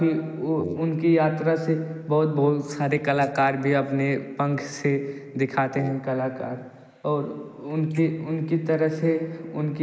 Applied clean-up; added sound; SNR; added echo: neural mask model Resemble Enhance denoiser.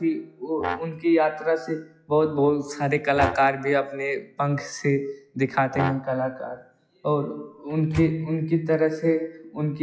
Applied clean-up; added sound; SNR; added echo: classical method log-MMSE.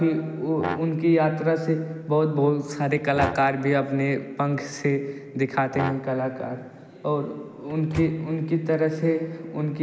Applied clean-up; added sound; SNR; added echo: none; Microwave oven + Brass instrument; 11 dB; none.